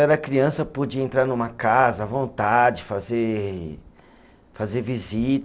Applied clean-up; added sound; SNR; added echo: none; none; none; none.